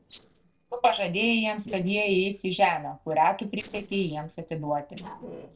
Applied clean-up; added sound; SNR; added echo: neural separator model SepFormer DNS4.